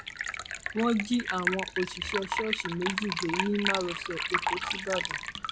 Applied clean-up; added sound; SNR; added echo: none; Liquid; 1 dB; none.